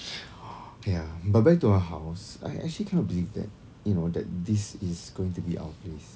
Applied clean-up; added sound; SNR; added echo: none; none; none; none.